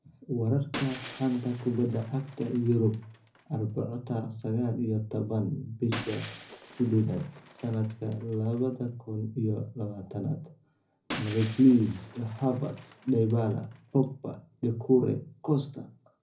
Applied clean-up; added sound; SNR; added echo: none; Shatter; 17 dB; reverberation time 0.4 s.